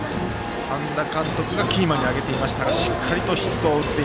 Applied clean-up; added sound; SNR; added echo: none; none; none; none.